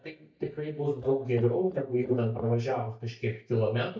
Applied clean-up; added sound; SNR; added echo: neural mask model DeepFilterNet 3.